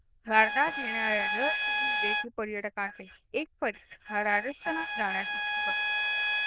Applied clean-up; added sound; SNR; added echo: neural diffusion model UNIVERSE++.